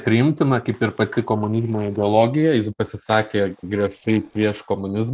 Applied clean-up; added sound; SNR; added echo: neural separator model SepFormer DNS4.